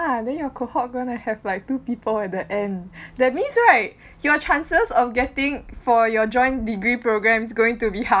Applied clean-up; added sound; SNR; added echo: none; none; none; none.